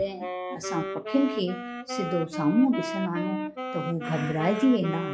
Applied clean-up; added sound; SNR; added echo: classical method log-MMSE.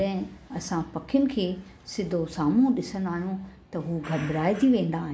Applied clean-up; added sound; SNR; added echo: none; none; none; none.